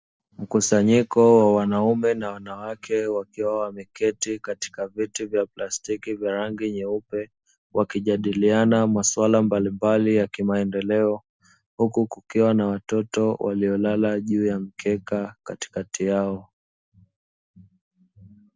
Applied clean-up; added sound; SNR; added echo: none; none; none; none.